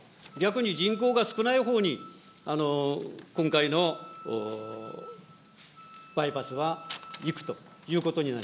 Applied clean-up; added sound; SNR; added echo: none; Wind instrument, woodwind instrument; 19 dB; none.